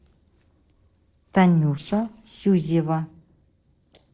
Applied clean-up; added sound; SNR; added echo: neural separator model SepFormer DNS4.